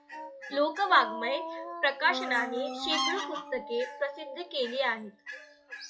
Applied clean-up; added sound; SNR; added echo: classical method log-MMSE.